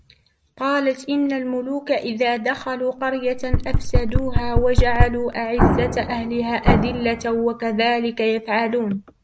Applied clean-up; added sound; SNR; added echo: none; Knock + Explosion; -2 dB; none.